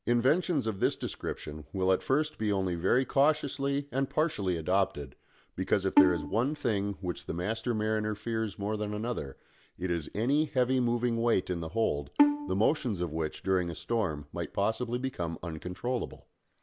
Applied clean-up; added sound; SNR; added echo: none; Bowed string instrument; 2 dB; none.